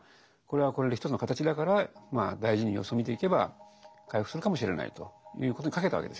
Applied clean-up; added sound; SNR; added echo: none; none; none; none.